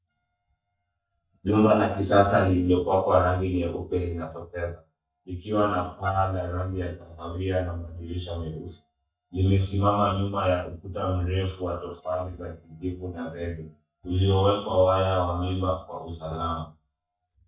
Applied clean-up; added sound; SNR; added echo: neural mask model DeepFilterNet 3.